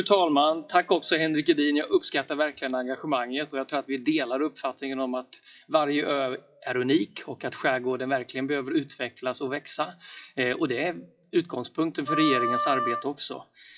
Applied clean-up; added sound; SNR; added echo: classical method WPE with log-MMSE.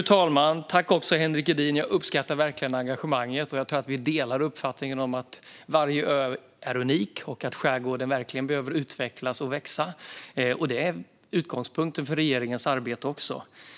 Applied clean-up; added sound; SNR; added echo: none; none; none; none.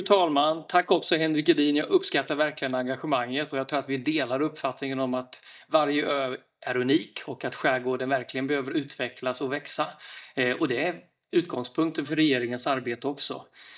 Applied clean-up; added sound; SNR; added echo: neural mask model DeepFilterNet 3.